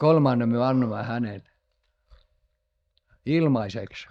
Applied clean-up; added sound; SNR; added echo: neural mask model DeepFilterNet 3.